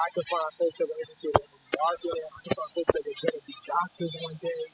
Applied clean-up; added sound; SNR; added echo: classical method spectral subtraction.